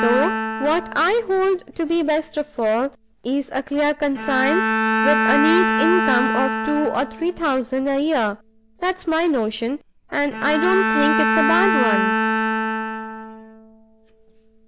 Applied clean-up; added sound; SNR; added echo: none; Bowed string instrument; 2 dB; none.